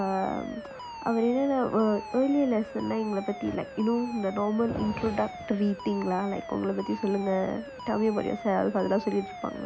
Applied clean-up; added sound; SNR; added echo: none; Alarm; 13 dB; none.